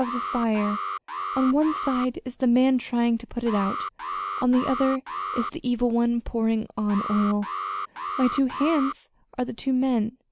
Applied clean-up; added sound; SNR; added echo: none; Alarm; 8 dB; none.